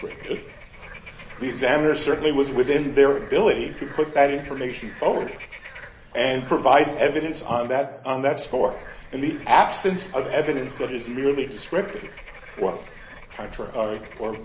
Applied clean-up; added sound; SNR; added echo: none; Bird / Frog; 18 dB; none.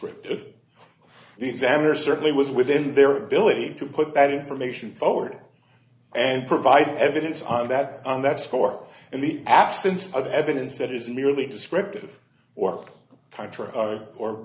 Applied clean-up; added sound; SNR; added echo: none; none; none; none.